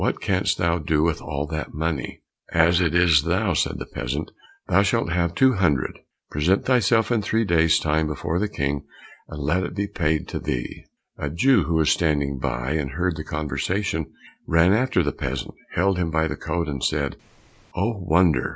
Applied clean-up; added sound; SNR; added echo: none; none; none; none.